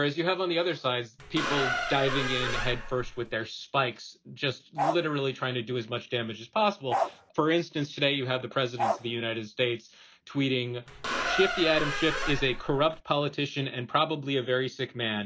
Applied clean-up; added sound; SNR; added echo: none; Bark + Squeak; 2 dB; none.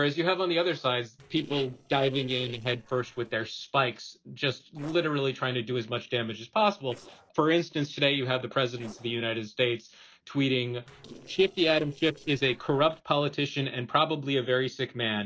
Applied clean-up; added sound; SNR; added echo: neural separator model SepFormer DNS4.